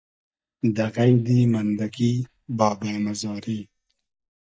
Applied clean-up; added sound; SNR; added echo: neural mask model DeepFilterNet 3.